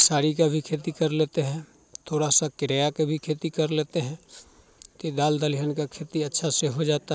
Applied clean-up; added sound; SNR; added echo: none; none; none; none.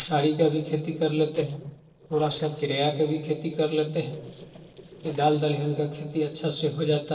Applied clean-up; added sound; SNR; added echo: neural separator model SepFormer DNS4.